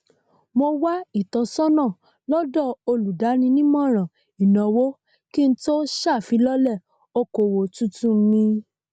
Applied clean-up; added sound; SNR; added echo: none; none; none; none.